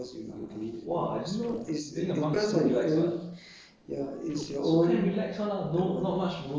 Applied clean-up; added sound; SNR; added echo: neural separator model SepFormer DNS4.